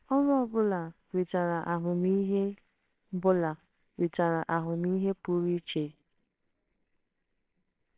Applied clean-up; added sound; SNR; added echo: neural separator model SepFormer WHAMR!.